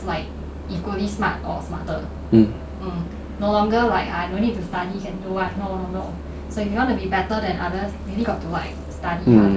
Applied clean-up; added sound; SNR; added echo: none; Musical instrument; 12 dB; none.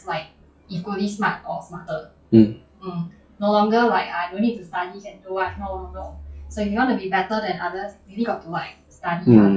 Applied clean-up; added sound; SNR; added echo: classical method log-MMSE.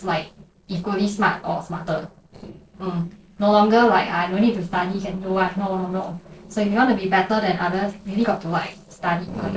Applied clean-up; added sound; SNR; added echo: neural separator model SepFormer DNS4.